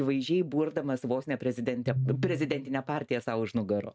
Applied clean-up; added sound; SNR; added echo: neural mask model RNNoise.